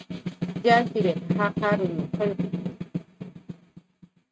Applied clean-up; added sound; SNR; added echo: neural mask model RNNoise.